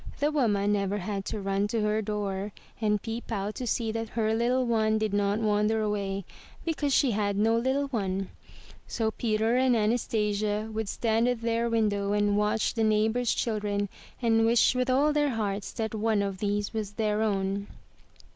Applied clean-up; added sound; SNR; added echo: none; none; none; none.